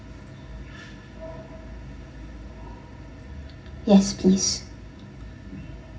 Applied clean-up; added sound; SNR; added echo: none; none; none; reverberation time 0.4 s.